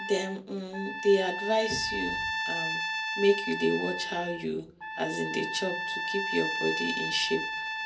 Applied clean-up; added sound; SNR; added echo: none; Trumpet; 3 dB; reverberation time 0.2 s.